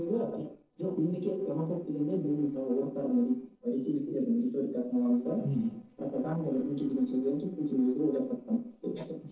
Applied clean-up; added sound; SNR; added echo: neural separator model SepFormer DNS4.